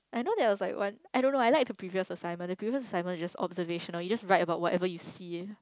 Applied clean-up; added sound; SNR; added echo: none; none; none; none.